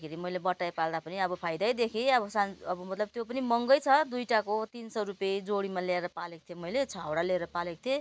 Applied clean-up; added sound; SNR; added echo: none; none; none; none.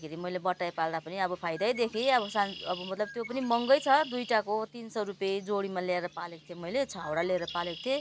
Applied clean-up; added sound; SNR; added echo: none; Bird; 16 dB; none.